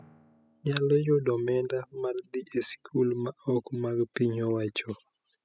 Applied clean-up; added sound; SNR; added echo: classical method spectral subtraction.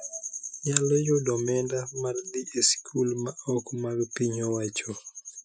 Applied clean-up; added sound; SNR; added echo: classical method Wiener filter.